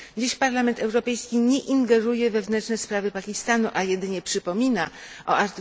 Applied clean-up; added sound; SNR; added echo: none; none; none; none.